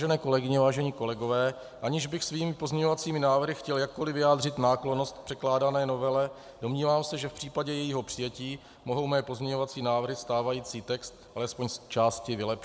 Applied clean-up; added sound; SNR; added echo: none; none; none; none.